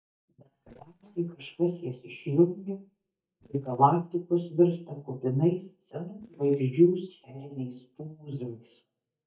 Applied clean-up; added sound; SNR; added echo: neural mask model DeepFilterNet 3.